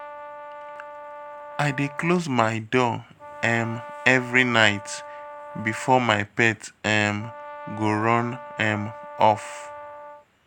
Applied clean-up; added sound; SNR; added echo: none; Brass instrument; 15 dB; none.